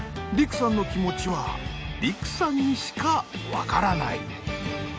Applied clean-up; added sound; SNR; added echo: none; none; none; none.